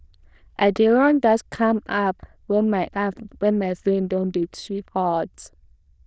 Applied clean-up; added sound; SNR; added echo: neural diffusion model UNIVERSE++.